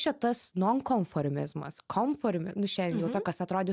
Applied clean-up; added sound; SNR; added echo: none; none; none; none.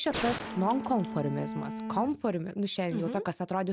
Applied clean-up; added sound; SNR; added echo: none; Gunshot, gunfire + Bowed string instrument; 6 dB; none.